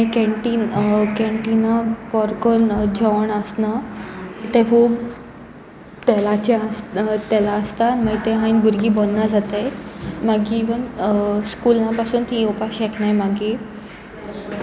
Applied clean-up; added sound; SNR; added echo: none; none; none; none.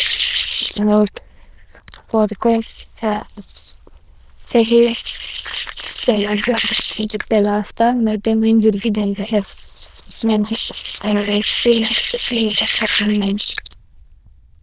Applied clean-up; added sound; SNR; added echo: neural diffusion model UNIVERSE++.